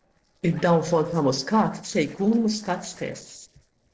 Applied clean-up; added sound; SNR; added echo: neural separator model SepFormer DNS4.